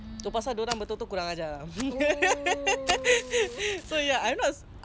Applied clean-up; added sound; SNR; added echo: none; Fire; 16 dB; none.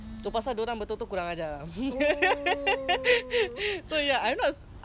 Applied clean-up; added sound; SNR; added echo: none; none; none; none.